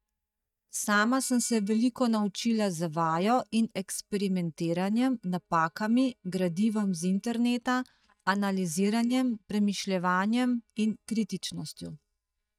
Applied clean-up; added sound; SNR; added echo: neural mask model DeepFilterNet 3.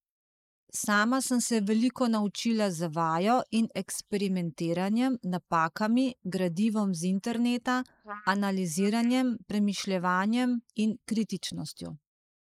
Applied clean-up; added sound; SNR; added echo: neural mask model Resemble Enhance denoiser.